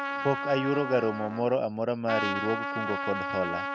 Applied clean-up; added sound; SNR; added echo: none; Trumpet; 4 dB; none.